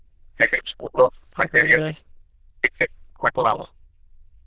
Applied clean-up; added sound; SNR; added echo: neural diffusion model UNIVERSE++.